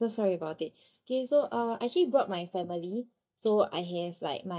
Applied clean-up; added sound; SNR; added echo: neural mask model DeepFilterNet 3.